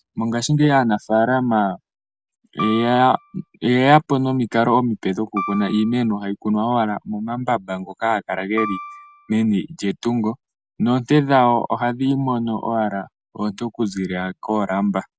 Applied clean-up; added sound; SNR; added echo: none; Piano; 12 dB; none.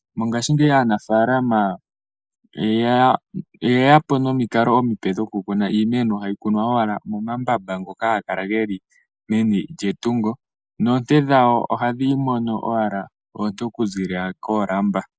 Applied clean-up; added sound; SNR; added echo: neural mask model Resemble Enhance denoiser.